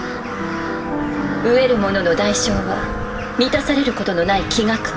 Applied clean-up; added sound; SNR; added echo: none; Crow; 10 dB; reverberation time 0.6 s.